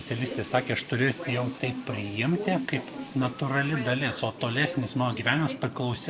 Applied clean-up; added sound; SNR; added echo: none; Subway, metro, underground; 10 dB; none.